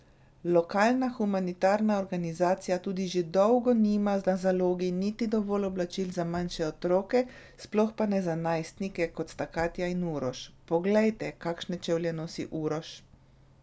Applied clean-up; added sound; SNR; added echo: none; none; none; none.